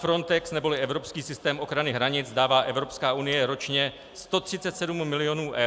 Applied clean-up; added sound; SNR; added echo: none; none; none; none.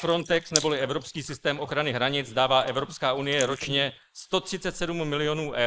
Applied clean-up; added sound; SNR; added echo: neural mask model Resemble Enhance denoiser.